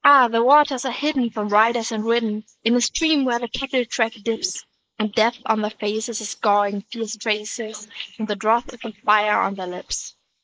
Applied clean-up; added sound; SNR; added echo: neural mask model Resemble Enhance denoiser.